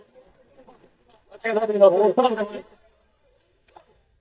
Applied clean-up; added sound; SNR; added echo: neural mask model DeepFilterNet 3.